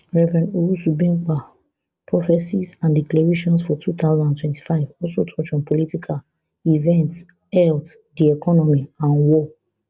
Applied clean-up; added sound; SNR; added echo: none; none; none; none.